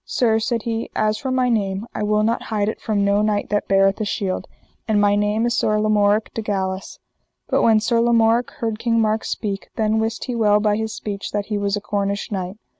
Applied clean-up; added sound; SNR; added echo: none; none; none; none.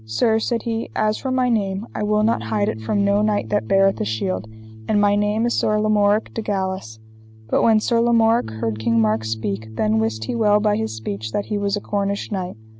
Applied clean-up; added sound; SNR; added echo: none; Bass guitar; 14 dB; none.